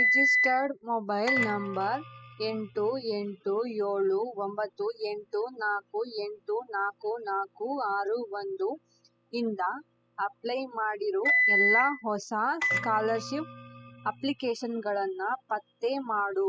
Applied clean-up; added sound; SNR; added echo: classical method spectral subtraction.